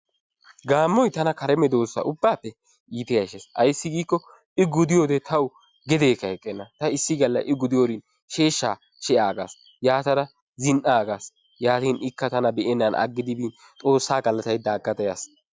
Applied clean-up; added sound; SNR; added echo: none; none; none; none.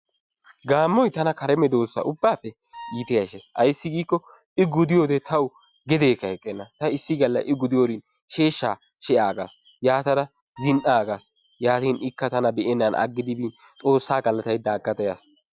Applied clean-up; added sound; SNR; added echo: none; Wind instrument, woodwind instrument; 18 dB; none.